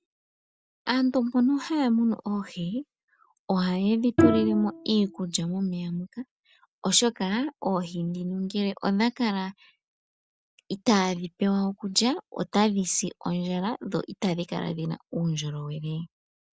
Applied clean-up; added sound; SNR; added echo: none; Bowed string instrument; 1 dB; none.